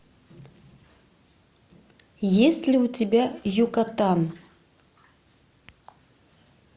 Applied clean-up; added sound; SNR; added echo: none; none; none; none.